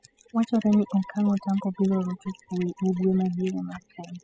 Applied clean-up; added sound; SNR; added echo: classical method spectral subtraction.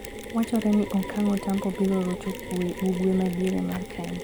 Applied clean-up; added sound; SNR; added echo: none; Mechanisms; 11 dB; none.